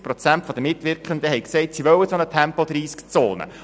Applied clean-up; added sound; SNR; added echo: none; none; none; none.